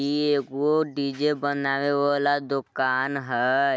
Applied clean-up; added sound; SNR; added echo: none; none; none; none.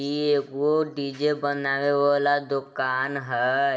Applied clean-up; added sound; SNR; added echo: none; none; none; reverberation time 1.1 s.